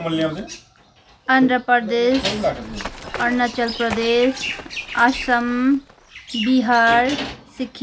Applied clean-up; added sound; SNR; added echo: none; Run; 16 dB; none.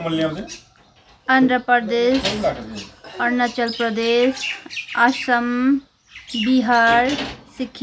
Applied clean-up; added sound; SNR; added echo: none; none; none; none.